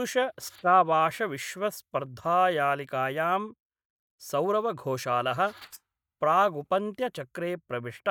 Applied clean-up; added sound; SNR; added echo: neural mask model DeepFilterNet 3.